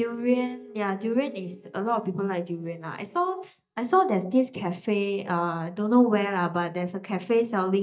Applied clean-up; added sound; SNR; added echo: neural mask model DeepFilterNet 3.